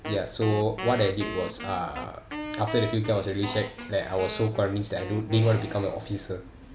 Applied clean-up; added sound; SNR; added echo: none; Wind instrument, woodwind instrument; 11 dB; none.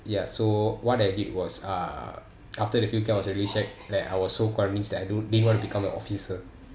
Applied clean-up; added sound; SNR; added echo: none; none; none; none.